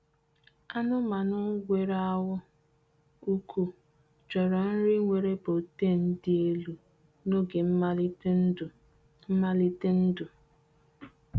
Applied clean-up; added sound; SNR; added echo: none; none; none; none.